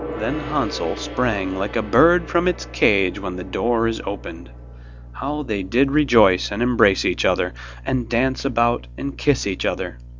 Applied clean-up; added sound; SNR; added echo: none; Gong; 17 dB; none.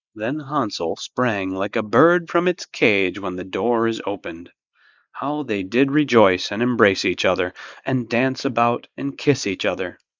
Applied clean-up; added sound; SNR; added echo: neural mask model Resemble Enhance denoiser.